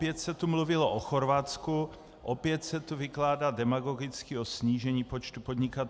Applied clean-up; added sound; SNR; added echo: none; none; none; none.